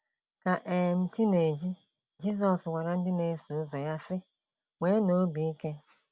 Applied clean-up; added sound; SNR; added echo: none; none; none; none.